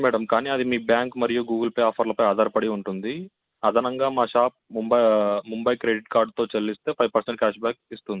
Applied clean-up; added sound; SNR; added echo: none; none; none; none.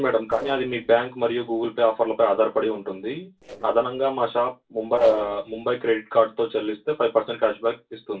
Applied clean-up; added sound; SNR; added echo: neural separator model SepFormer DNS4.